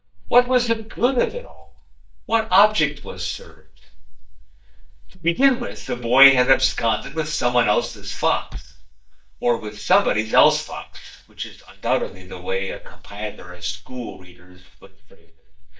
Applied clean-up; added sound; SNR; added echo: neural mask model DeepFilterNet 3.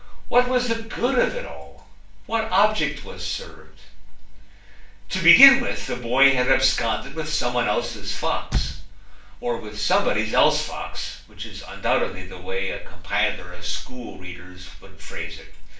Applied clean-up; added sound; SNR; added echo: none; Squeak / Slam; 9 dB; reverberation time 0.4 s.